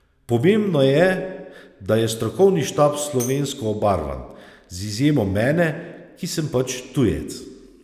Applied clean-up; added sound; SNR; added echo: none; Tambourine; 19 dB; none.